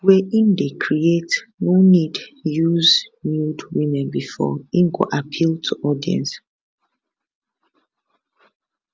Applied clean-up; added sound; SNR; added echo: none; none; none; none.